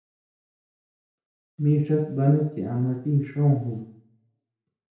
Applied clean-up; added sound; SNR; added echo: none; none; none; reverberation time 0.5 s.